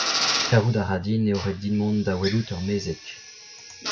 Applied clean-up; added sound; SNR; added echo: none; Drill; 6 dB; none.